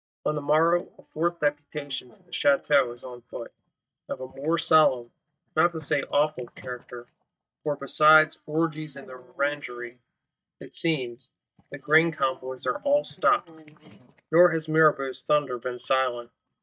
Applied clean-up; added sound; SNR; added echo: neural mask model DeepFilterNet 3.